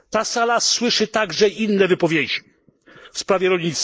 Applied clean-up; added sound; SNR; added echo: neural mask model Resemble Enhance denoiser.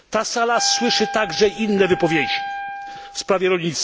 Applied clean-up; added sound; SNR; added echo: none; Wind instrument, woodwind instrument; 9 dB; none.